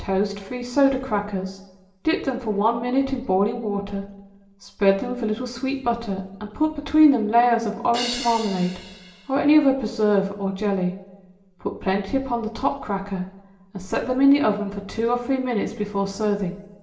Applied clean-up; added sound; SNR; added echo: none; Crash cymbal; 11 dB; reverberation time 0.8 s.